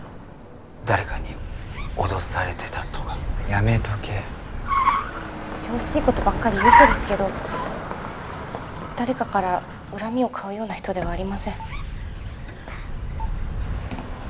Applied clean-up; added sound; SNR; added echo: none; Car; -2 dB; none.